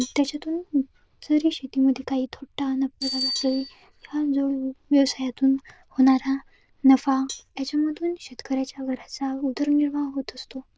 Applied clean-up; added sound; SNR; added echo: neural diffusion model UNIVERSE++.